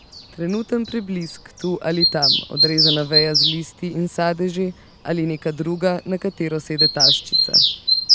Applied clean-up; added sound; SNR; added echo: none; Bird vocalization, bird call, bird song; -2 dB; none.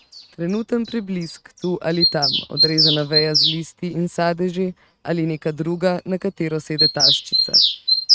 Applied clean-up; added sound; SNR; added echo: neural mask model RNNoise.